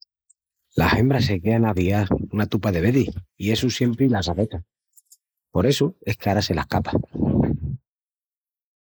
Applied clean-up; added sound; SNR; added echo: neural mask model Resemble Enhance denoiser.